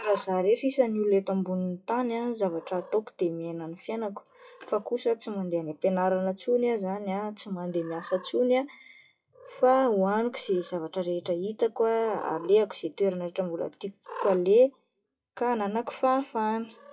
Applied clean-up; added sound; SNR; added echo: classical method WPE with log-MMSE.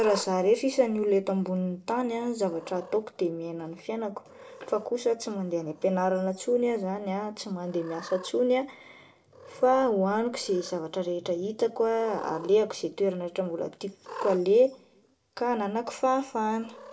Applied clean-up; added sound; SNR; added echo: none; Cat; 20 dB; reverberation time 0.3 s.